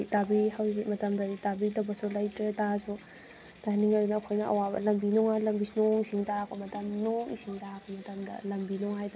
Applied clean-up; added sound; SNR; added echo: none; none; none; none.